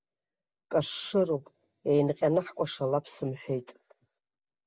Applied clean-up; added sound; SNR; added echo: none; none; none; none.